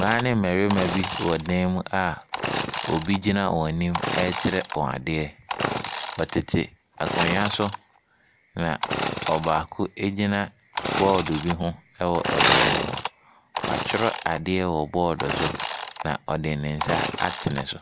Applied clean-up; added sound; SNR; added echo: none; Sawing / Engine; 2 dB; none.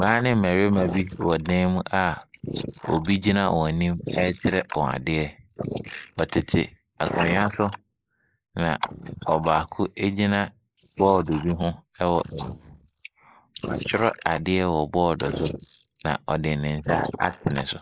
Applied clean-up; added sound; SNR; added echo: neural mask model Resemble Enhance denoiser.